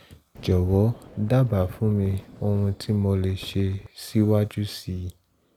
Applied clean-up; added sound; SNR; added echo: none; Wind; 20 dB; none.